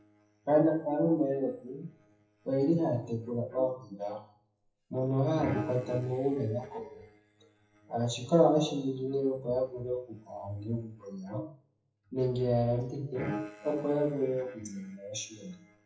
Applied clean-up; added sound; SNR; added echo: classical method WPE with log-MMSE.